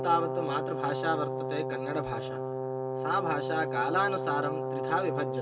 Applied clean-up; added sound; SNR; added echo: none; Brass instrument; 1 dB; reverberation time 2.8 s.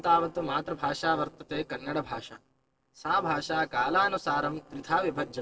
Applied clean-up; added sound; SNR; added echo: neural separator model SepFormer DNS4.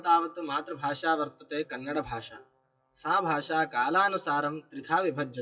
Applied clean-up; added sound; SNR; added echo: classical method WPE with log-MMSE.